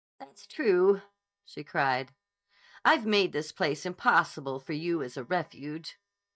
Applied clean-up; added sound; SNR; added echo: neural mask model DeepFilterNet 3.